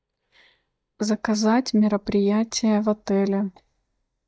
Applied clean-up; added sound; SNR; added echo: neural mask model DeepFilterNet 3.